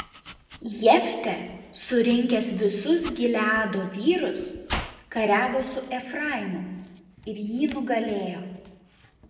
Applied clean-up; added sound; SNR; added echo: none; Domestic sounds, home sounds; 16 dB; reverberation time 1.0 s.